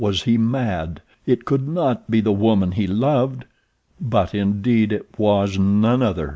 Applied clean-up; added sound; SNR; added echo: none; none; none; none.